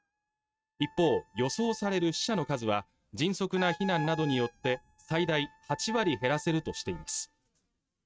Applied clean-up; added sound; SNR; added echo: neural mask model RNNoise.